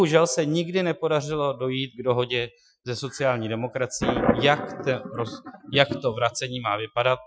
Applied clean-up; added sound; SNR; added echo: classical method Wiener filter.